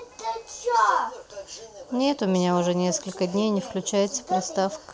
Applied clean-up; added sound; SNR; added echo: none; none; none; none.